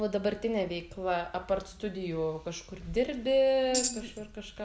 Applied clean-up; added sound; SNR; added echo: none; Tambourine; 4 dB; none.